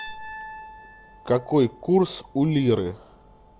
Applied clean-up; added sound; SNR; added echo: none; Piano; 19 dB; none.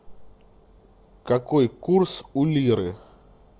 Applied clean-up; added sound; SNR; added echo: none; none; none; none.